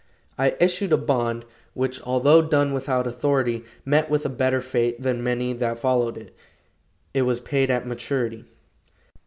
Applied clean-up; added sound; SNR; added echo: none; none; none; none.